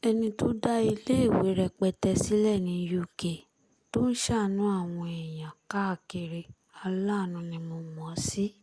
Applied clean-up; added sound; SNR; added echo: none; none; none; none.